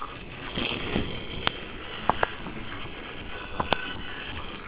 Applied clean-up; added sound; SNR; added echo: neural separator model SepFormer WHAMR!.